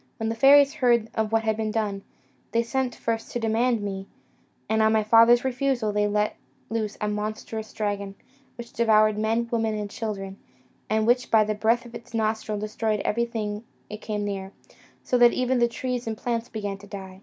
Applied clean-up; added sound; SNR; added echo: none; none; none; none.